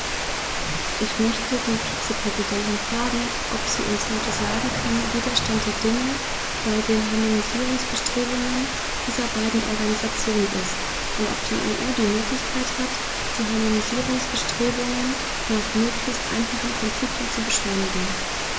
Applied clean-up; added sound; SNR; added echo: none; Water; 2 dB; none.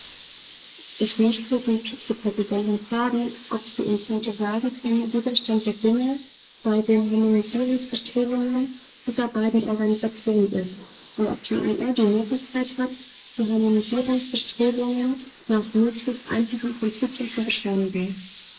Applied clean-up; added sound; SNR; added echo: neural mask model Resemble Enhance denoiser.